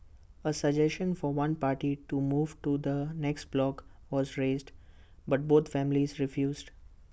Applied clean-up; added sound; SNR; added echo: none; none; none; none.